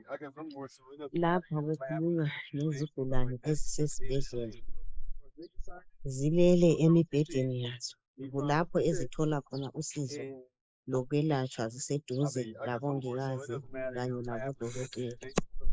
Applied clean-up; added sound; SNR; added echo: neural mask model Resemble Enhance denoiser.